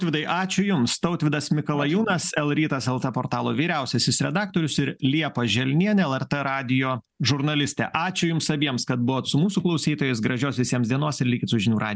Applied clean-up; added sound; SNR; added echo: none; none; none; none.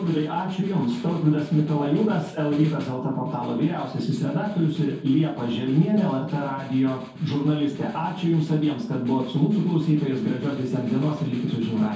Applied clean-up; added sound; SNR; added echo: none; Snare drum; 17 dB; reverberation time 0.6 s.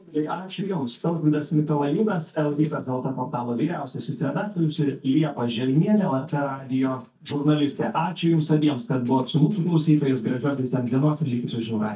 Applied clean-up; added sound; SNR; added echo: neural mask model DeepFilterNet 3.